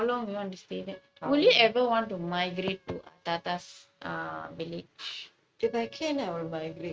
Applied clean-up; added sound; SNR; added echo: neural mask model RNNoise.